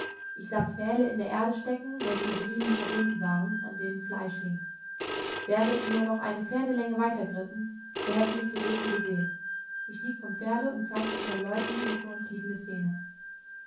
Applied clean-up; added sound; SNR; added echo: none; Telephone; 1 dB; reverberation time 0.6 s.